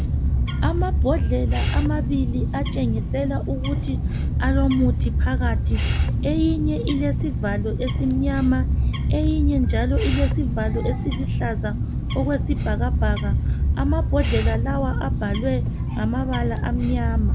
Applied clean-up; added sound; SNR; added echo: none; Bird; -4 dB; none.